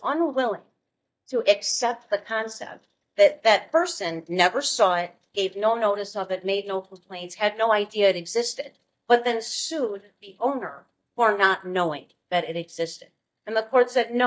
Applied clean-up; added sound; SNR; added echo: neural mask model DeepFilterNet 3.